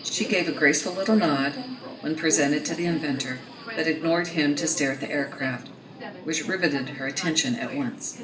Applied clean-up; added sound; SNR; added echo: none; Subway, metro, underground; 12 dB; reverberation time 0.6 s.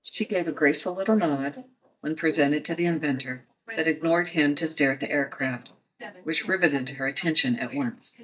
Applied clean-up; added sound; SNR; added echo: neural mask model DeepFilterNet 3.